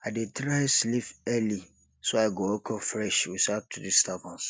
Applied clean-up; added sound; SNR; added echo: none; none; none; none.